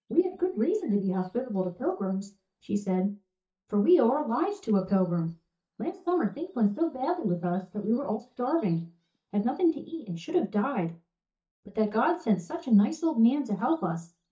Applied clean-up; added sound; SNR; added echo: neural mask model DeepFilterNet 3.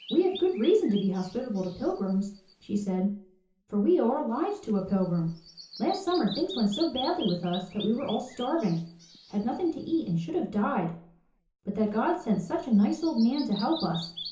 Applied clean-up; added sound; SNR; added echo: none; Bird vocalization, bird call, bird song; 18 dB; reverberation time 0.6 s.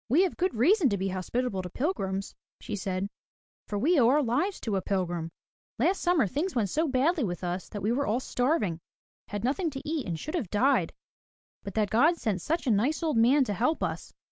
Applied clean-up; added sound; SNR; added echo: none; none; none; none.